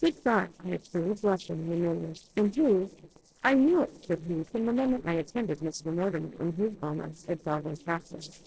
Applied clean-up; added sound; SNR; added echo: neural separator model SepFormer DNS4.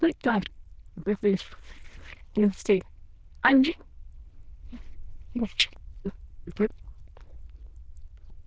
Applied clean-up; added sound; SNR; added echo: neural diffusion model UNIVERSE++.